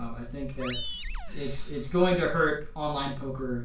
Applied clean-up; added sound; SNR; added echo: none; Animal; 13 dB; reverberation time 0.2 s.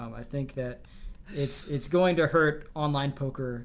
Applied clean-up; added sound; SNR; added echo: none; none; none; none.